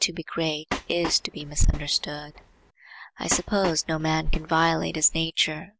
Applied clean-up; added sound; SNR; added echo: none; Train; 12 dB; none.